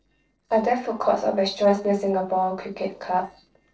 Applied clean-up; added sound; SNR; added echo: neural separator model SepFormer DNS4.